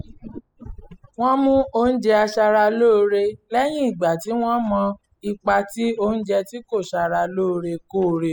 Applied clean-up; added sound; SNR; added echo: classical method spectral subtraction.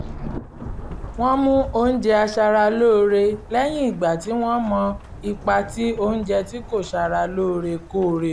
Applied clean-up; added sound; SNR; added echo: none; Rain / Thunderstorm; 15 dB; none.